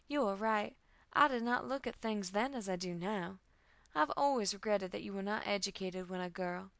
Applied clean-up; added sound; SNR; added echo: none; none; none; none.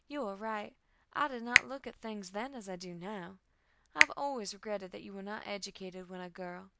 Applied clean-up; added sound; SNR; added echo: none; Finger snapping; -5 dB; none.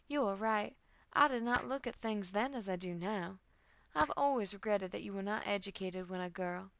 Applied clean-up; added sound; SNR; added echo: neural mask model Resemble Enhance denoiser.